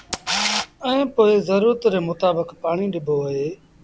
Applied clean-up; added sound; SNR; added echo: none; Camera; 10 dB; none.